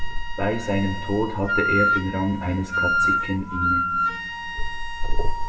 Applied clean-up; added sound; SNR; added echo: none; Wind instrument, woodwind instrument; 2 dB; reverberation time 1.6 s.